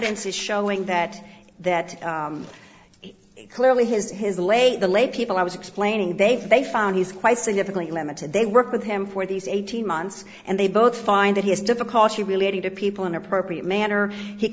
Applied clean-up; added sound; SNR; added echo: none; none; none; none.